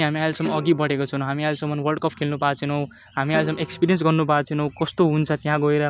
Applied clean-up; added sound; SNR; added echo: none; Snare drum; 17 dB; none.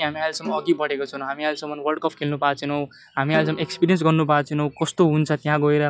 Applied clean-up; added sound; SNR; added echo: classical method log-MMSE.